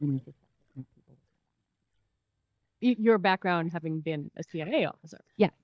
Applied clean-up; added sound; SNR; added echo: neural mask model DeepFilterNet 3.